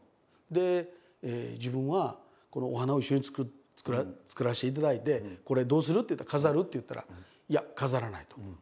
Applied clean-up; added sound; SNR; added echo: none; none; none; none.